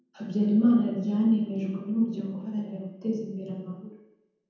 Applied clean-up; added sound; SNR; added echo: none; none; none; reverberation time 0.9 s.